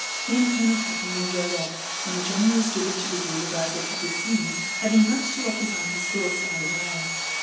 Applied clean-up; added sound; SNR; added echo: none; Sawing; 2 dB; reverberation time 0.9 s.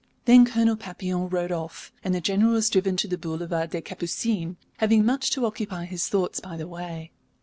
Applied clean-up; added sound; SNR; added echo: none; none; none; none.